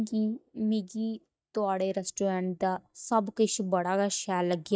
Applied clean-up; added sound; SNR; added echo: neural mask model DeepFilterNet 3.